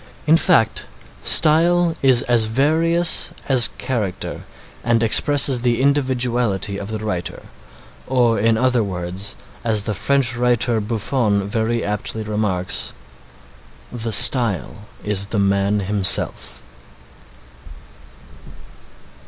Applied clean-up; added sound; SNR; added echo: none; none; none; none.